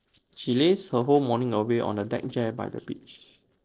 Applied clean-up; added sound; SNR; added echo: neural separator model SepFormer DNS4.